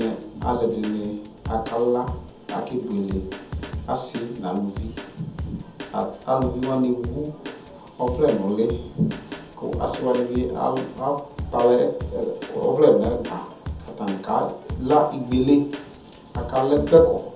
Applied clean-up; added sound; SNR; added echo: none; Drum kit; 12 dB; reverberation time 0.7 s.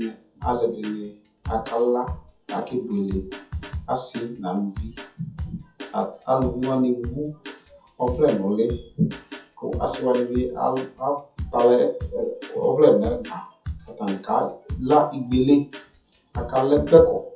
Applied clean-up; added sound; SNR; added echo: classical method WPE with log-MMSE.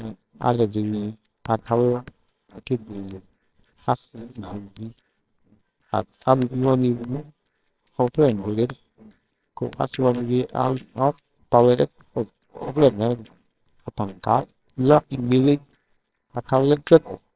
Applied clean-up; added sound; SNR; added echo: neural separator model SepFormer WHAMR!.